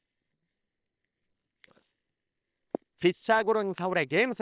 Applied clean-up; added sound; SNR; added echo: neural separator model SepFormer WHAM!.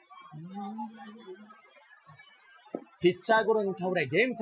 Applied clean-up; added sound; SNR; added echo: classical method Wiener filter.